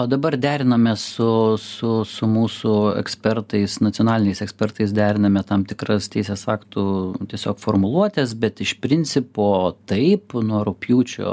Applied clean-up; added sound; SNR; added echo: none; none; none; none.